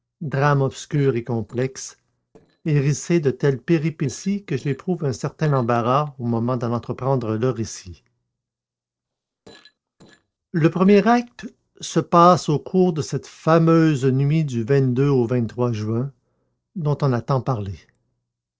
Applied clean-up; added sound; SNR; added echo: neural separator model SepFormer DNS4.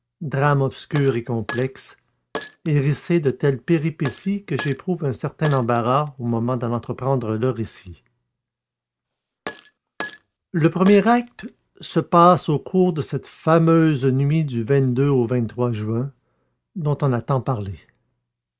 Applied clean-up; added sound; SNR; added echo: none; Glass; 16 dB; none.